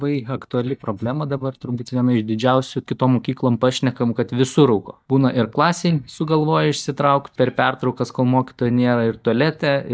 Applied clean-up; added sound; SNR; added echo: neural mask model DeepFilterNet 3.